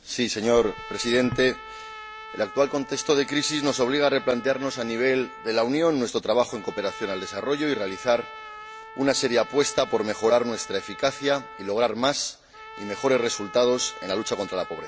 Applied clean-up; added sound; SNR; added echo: none; Trumpet; 16 dB; none.